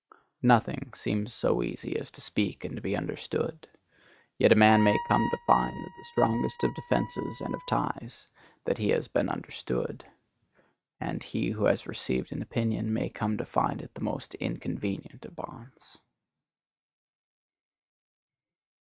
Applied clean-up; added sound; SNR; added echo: neural mask model RNNoise.